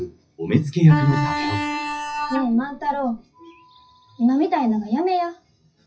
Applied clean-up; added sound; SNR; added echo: classical method WPE with log-MMSE.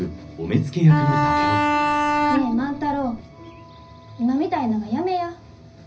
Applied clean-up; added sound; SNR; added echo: none; Bowed string instrument; -2 dB; reverberation time 0.4 s.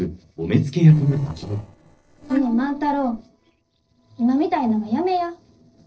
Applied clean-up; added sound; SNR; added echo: neural separator model SepFormer DNS4.